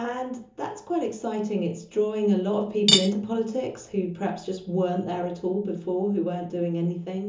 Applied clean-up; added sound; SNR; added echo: none; Cutlery, silverware / Dishes, pots, and pans; 1 dB; reverberation time 0.8 s.